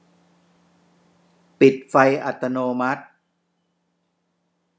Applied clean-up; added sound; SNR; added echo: none; none; none; none.